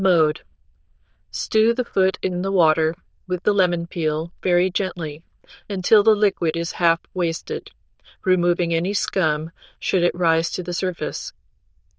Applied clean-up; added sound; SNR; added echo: neural diffusion model UNIVERSE++.